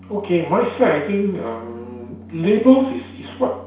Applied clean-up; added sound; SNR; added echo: none; Piano; 20 dB; reverberation time 0.6 s.